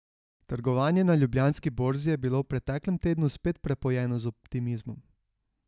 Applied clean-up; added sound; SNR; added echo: none; none; none; none.